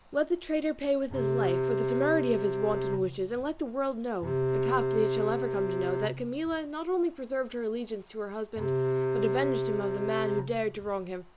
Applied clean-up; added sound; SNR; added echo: none; Bowed string instrument; -1 dB; none.